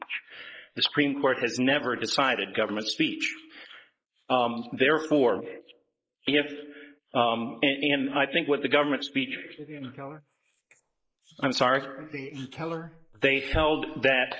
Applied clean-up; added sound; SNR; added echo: neural mask model Resemble Enhance denoiser.